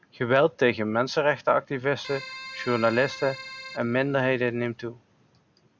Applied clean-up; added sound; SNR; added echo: none; Keyboard (musical); 15 dB; none.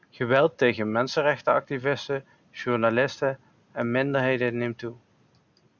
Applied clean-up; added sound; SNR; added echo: none; none; none; none.